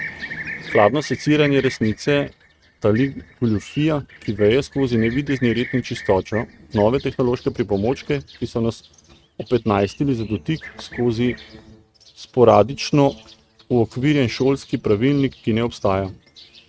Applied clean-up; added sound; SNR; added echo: neural mask model RNNoise.